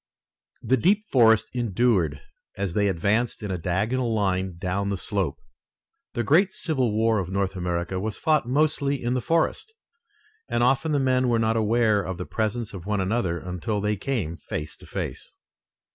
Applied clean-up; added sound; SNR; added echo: none; none; none; none.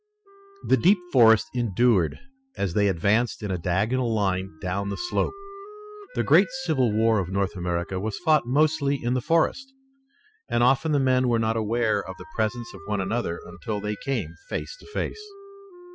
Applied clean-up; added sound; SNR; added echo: classical method spectral subtraction.